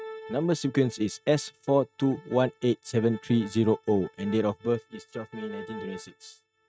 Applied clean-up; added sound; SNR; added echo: neural mask model RNNoise.